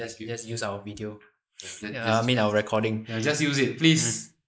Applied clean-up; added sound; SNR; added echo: neural mask model Resemble Enhance denoiser.